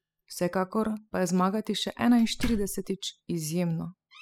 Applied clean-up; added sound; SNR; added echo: classical method spectral subtraction.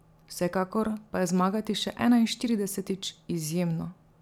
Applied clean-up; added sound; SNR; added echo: none; none; none; none.